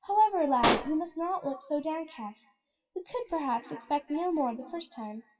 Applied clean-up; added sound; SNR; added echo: classical method WPE with log-MMSE.